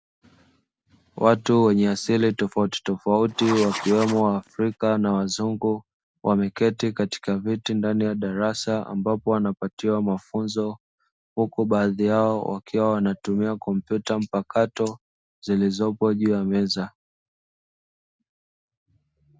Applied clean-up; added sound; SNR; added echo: none; Writing; 10 dB; none.